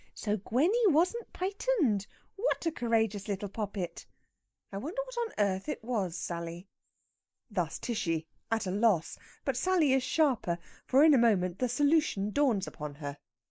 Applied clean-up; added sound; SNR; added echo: neural mask model Resemble Enhance denoiser.